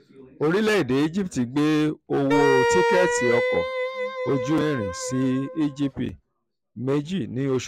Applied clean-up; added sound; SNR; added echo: none; Wind instrument, woodwind instrument; 1 dB; none.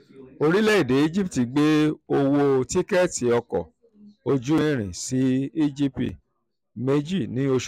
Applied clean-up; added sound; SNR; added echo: none; none; none; none.